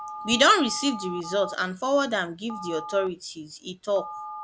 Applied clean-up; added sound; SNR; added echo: none; Telephone; 13 dB; none.